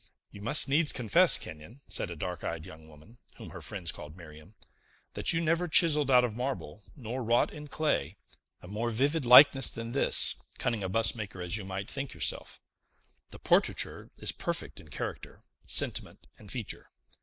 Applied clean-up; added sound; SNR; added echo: none; none; none; none.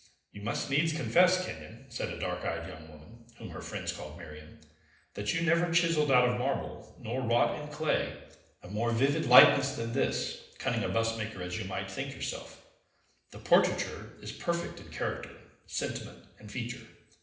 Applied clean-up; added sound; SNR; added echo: none; none; none; reverberation time 0.8 s.